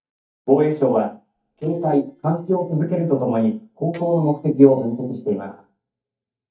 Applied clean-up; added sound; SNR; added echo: neural mask model DeepFilterNet 3.